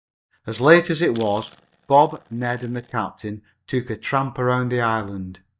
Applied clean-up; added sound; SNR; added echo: neural mask model DeepFilterNet 3.